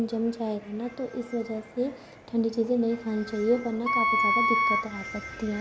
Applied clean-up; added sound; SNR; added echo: none; Wind instrument, woodwind instrument; -3 dB; none.